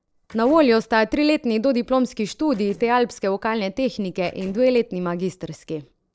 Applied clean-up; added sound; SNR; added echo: neural separator model SepFormer DNS4.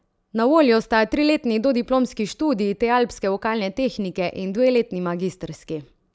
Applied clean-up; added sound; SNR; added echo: none; none; none; none.